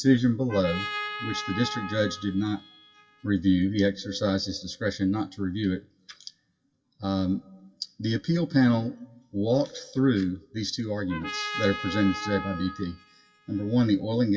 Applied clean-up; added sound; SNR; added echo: classical method WPE with log-MMSE.